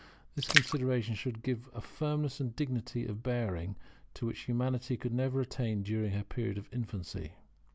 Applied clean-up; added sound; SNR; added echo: none; Splash, splatter; 2 dB; none.